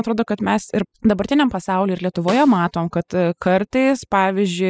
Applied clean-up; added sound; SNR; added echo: classical method spectral subtraction.